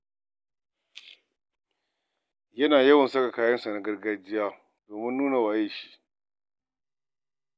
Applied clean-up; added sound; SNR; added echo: none; none; none; none.